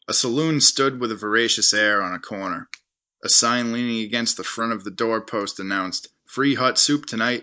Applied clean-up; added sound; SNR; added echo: neural mask model Resemble Enhance denoiser.